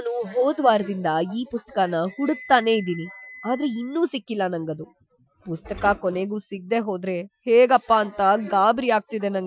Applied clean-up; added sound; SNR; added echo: classical method Wiener filter.